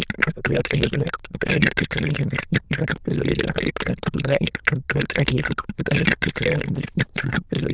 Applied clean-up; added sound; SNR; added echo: neural diffusion model UNIVERSE++.